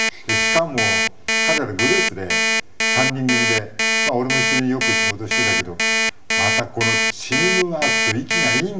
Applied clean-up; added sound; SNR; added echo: none; Alarm; -5 dB; reverberation time 0.6 s.